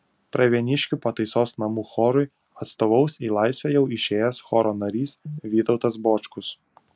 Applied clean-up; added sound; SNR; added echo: none; none; none; none.